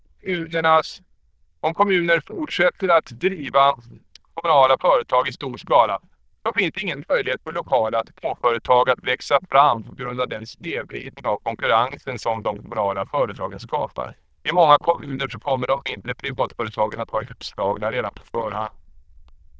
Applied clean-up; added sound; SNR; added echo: neural diffusion model UNIVERSE++.